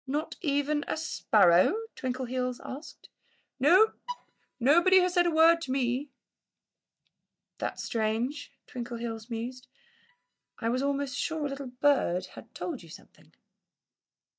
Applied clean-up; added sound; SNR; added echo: neural mask model DeepFilterNet 3.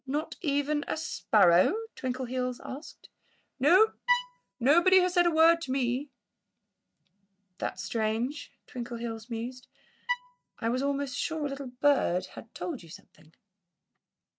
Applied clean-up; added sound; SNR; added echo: neural mask model RNNoise.